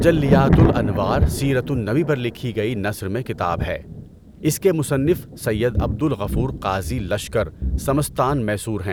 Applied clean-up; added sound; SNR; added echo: none; Thunder; 3 dB; none.